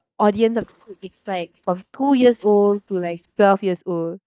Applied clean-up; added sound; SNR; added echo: neural mask model DeepFilterNet 3.